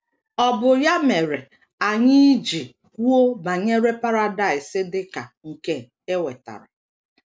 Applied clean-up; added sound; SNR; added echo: none; none; none; none.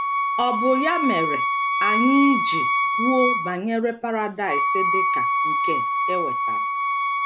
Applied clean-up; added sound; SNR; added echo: none; Wind instrument, woodwind instrument; -2 dB; none.